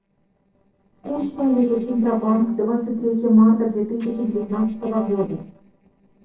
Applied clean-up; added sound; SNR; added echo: neural separator model SepFormer DNS4.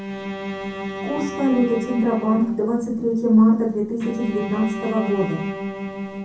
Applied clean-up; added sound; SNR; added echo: none; Bowed string instrument; 9 dB; reverberation time 0.6 s.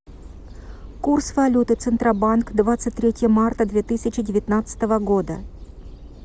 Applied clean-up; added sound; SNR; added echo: none; none; none; none.